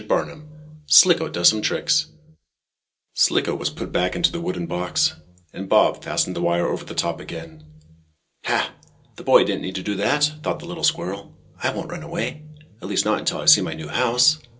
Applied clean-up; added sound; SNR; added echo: none; none; none; reverberation time 0.2 s.